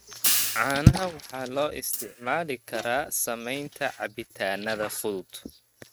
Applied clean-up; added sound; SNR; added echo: neural mask model RNNoise.